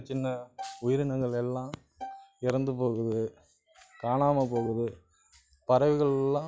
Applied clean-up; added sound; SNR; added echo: classical method log-MMSE.